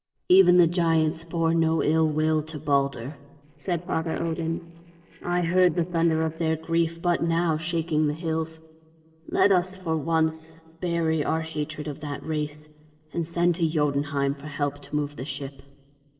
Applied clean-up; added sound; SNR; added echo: neural separator model SepFormer DNS4.